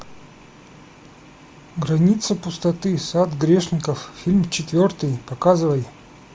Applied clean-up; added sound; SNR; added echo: none; none; none; none.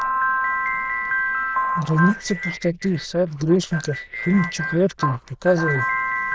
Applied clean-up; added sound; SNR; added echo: neural diffusion model UNIVERSE++.